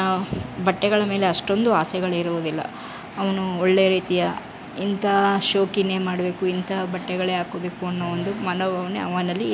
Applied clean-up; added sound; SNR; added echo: none; none; none; none.